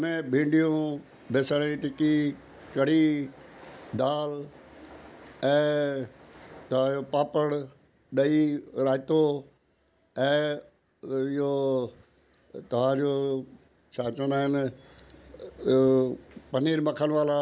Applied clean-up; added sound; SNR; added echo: none; none; none; none.